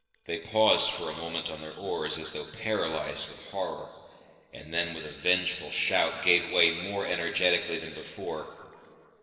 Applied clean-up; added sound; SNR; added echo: neural separator model SepFormer DNS4.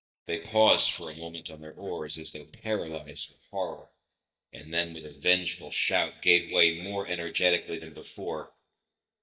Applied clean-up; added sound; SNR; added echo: neural mask model DeepFilterNet 3.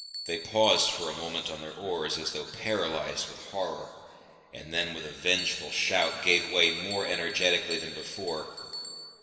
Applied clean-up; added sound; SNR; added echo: none; Bell; 13 dB; reverberation time 2.4 s.